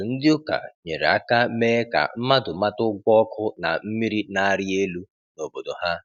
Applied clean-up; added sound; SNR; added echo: none; none; none; none.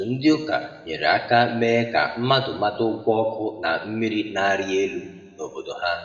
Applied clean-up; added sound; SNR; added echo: none; none; none; reverberation time 1.4 s.